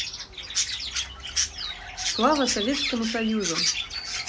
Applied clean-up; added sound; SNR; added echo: none; Chirp, tweet; 0 dB; none.